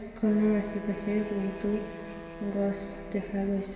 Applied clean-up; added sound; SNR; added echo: none; Wind instrument, woodwind instrument; 14 dB; reverberation time 2.1 s.